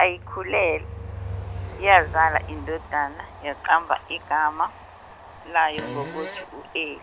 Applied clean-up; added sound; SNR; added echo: none; Train + Fart; 12 dB; none.